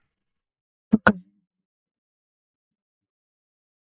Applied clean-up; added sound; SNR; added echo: neural mask model DeepFilterNet 3.